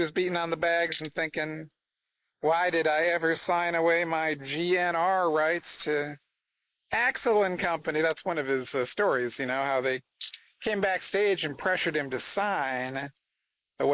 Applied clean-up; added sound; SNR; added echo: neural mask model Resemble Enhance denoiser.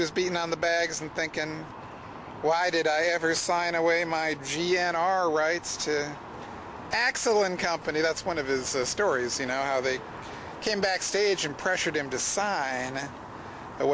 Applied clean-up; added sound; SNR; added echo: none; none; none; none.